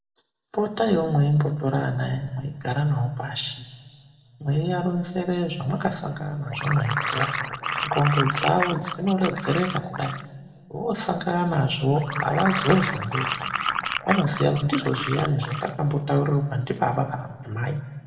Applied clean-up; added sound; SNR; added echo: none; Liquid; 4 dB; reverberation time 1.4 s.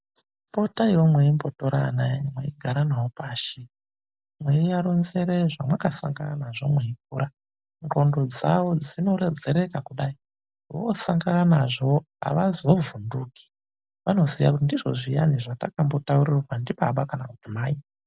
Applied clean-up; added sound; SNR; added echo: none; none; none; none.